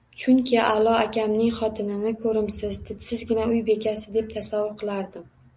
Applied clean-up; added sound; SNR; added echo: none; none; none; none.